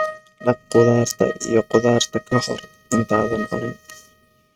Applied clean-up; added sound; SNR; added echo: neural mask model RNNoise.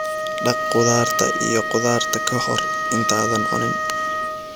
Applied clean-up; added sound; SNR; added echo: none; Wind instrument, woodwind instrument; 0 dB; none.